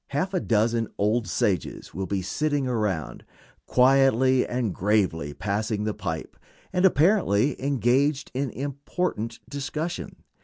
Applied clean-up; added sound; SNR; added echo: none; none; none; none.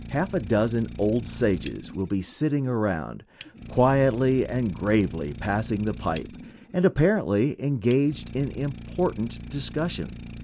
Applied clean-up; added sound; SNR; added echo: none; Idling; 14 dB; none.